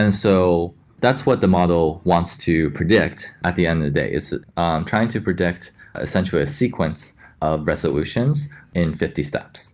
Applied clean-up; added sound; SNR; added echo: none; none; none; none.